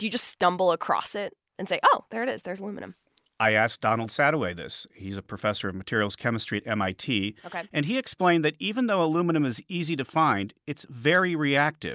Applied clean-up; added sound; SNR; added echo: none; none; none; none.